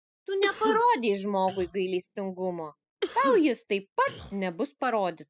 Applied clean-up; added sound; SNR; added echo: classical method spectral subtraction.